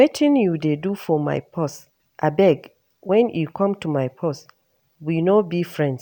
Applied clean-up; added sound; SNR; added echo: none; none; none; none.